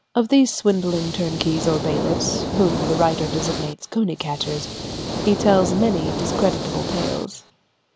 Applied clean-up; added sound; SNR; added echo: none; Hiss; 4 dB; none.